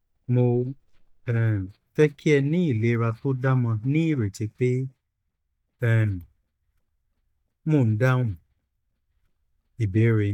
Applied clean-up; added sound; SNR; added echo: neural mask model DeepFilterNet 3.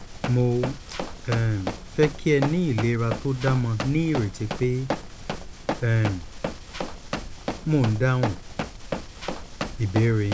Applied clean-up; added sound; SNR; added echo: none; Run; 7 dB; none.